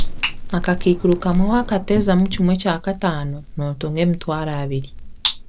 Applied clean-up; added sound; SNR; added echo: none; Crackle; 6 dB; none.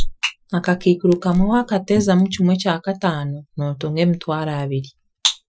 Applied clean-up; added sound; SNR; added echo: classical method Wiener filter.